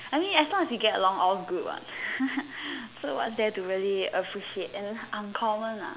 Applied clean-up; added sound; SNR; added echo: none; none; none; none.